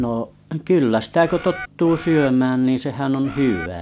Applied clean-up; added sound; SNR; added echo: none; Bird; 14 dB; none.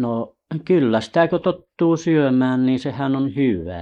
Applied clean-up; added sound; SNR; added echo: neural mask model Resemble Enhance denoiser.